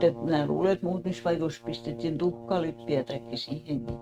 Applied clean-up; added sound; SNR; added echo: neural mask model RNNoise.